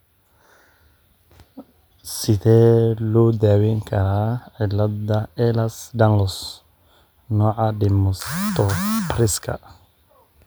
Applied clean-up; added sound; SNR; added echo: none; none; none; none.